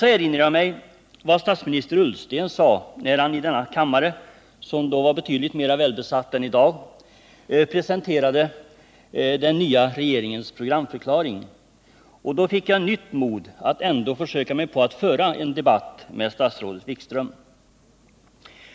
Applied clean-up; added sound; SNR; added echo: none; none; none; none.